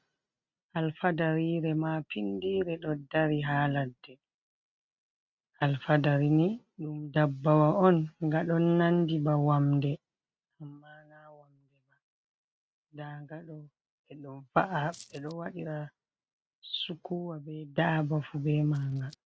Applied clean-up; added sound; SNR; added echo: neural mask model RNNoise.